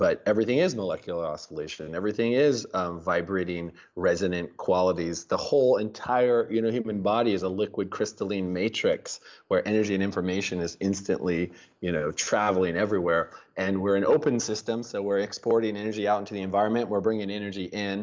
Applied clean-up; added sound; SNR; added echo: none; none; none; none.